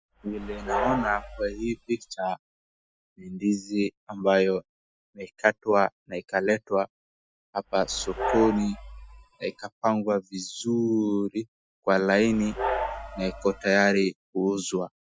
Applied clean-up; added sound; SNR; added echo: classical method Wiener filter.